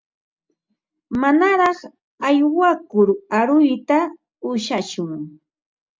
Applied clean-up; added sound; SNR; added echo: none; none; none; none.